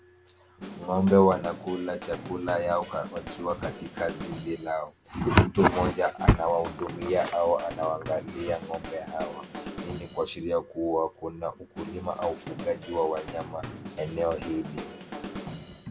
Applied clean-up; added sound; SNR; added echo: none; Drum kit; 13 dB; none.